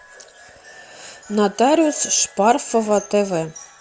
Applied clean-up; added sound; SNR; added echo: none; none; none; none.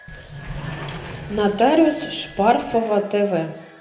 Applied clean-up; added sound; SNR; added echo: none; Sliding door; 14 dB; reverberation time 0.7 s.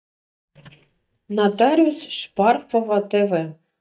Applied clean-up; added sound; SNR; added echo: neural mask model DeepFilterNet 3.